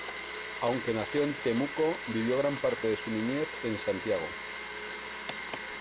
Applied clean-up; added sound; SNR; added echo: none; Domestic sounds, home sounds; 5 dB; none.